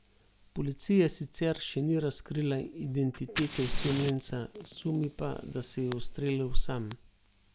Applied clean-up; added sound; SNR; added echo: none; Fire; 8 dB; none.